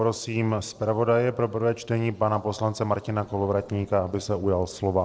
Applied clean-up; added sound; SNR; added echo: neural separator model SepFormer DNS4.